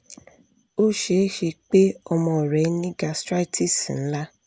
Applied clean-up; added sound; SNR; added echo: none; none; none; none.